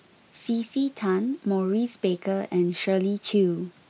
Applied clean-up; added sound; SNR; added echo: none; none; none; none.